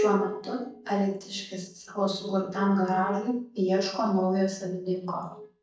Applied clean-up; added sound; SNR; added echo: neural mask model DeepFilterNet 3.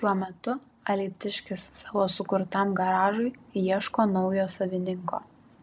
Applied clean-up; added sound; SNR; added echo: none; none; none; none.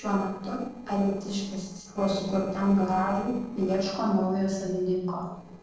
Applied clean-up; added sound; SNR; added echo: neural separator model SepFormer DNS4.